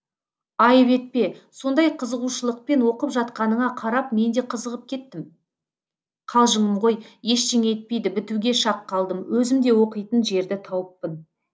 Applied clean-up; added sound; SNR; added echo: none; none; none; none.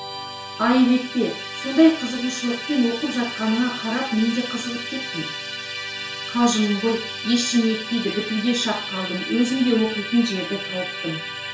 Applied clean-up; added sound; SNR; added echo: none; Musical instrument; 8 dB; reverberation time 0.4 s.